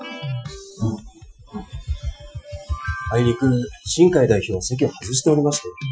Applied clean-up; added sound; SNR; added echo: classical method Wiener filter.